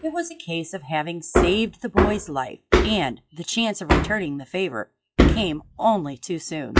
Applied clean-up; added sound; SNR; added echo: classical method log-MMSE.